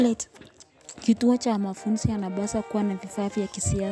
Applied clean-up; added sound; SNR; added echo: none; Brass instrument; 19 dB; none.